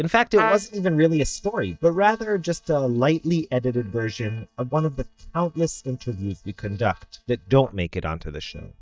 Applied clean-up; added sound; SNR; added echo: neural mask model DeepFilterNet 3.